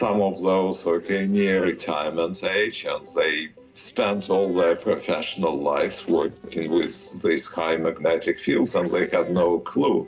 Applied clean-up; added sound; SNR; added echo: neural separator model SepFormer DNS4.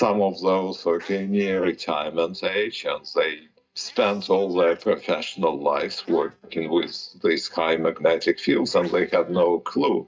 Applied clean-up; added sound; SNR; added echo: neural mask model DeepFilterNet 3.